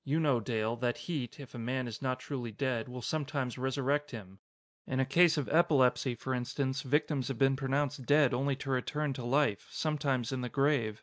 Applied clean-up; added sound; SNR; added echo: none; none; none; none.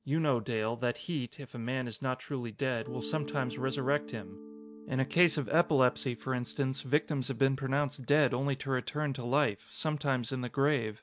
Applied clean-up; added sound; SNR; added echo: none; Mallet percussion; 18 dB; none.